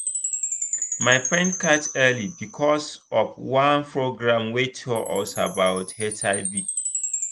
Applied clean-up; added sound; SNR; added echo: none; Chime; 7 dB; none.